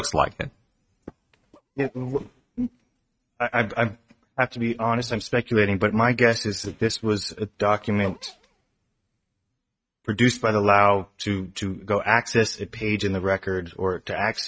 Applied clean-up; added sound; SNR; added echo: neural mask model RNNoise.